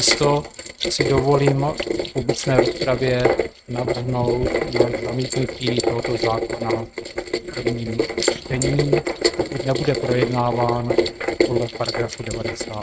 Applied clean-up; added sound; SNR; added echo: neural mask model RNNoise.